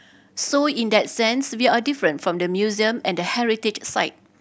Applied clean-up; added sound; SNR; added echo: none; none; none; none.